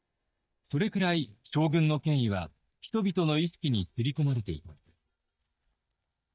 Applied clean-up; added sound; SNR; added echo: neural mask model DeepFilterNet 3.